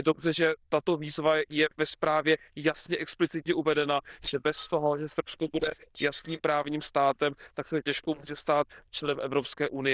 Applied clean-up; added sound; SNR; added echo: neural diffusion model UNIVERSE++.